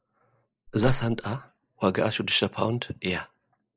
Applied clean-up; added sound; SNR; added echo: neural mask model Resemble Enhance denoiser.